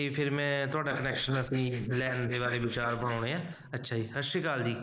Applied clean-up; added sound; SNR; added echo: neural mask model Resemble Enhance denoiser.